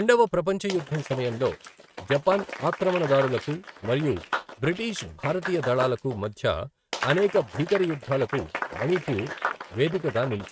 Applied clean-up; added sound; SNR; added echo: neural mask model RNNoise.